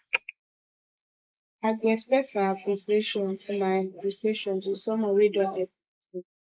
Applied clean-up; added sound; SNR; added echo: neural mask model Resemble Enhance denoiser.